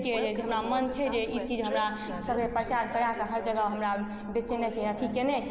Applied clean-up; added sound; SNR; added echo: none; Train; 10 dB; none.